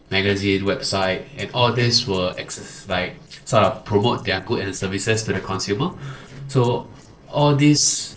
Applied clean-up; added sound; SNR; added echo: neural separator model SepFormer DNS4.